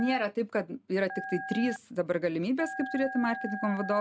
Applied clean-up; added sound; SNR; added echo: none; Telephone; 11 dB; none.